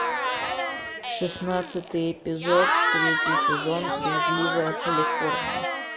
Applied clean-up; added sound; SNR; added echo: none; Crowd / Cheering; -3 dB; none.